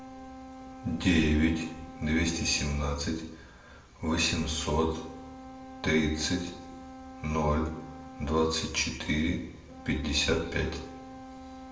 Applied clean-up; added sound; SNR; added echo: none; Brass instrument; 16 dB; reverberation time 0.7 s.